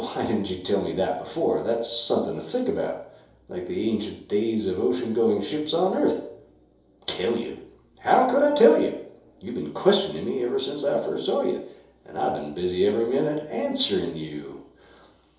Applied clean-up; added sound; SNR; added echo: none; none; none; reverberation time 2.8 s.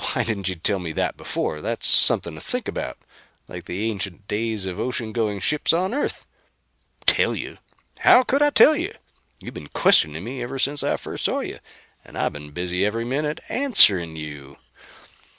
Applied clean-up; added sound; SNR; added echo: none; none; none; none.